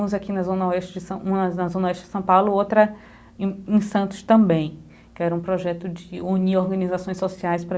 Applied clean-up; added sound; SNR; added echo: none; none; none; none.